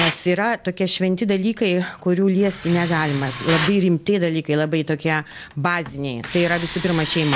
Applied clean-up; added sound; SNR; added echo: none; Tools; 11 dB; none.